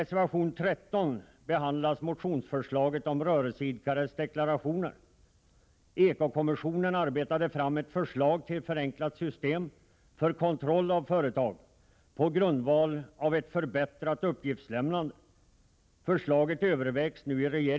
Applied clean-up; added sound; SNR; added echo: none; none; none; none.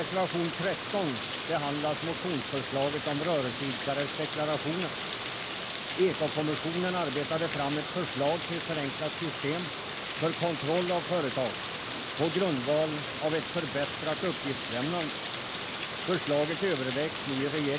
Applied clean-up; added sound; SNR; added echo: none; Rain; 2 dB; none.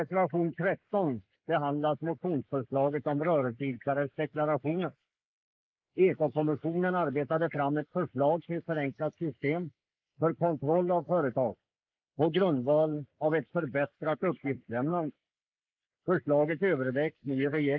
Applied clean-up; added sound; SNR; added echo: neural mask model Resemble Enhance denoiser.